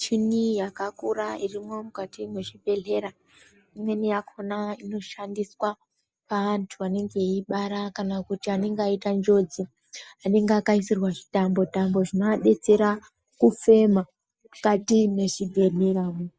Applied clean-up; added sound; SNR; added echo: neural mask model DeepFilterNet 3.